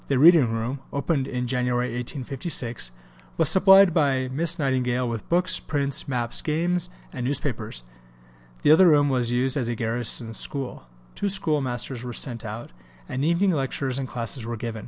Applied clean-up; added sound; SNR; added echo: none; none; none; none.